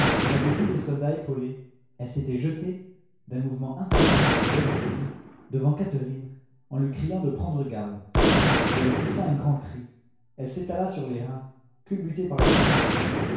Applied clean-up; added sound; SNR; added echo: none; Gunshot, gunfire; -3 dB; reverberation time 0.6 s.